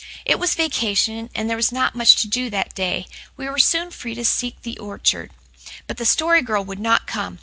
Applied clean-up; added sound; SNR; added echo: none; none; none; none.